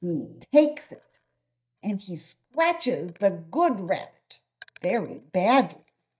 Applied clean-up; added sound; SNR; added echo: neural mask model DeepFilterNet 3.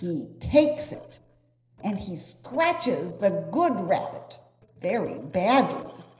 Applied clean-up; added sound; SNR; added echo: neural separator model SepFormer DNS4.